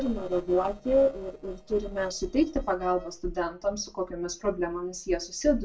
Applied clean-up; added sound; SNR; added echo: neural separator model SepFormer DNS4.